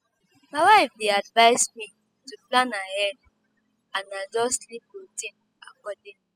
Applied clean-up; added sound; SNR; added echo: classical method spectral subtraction.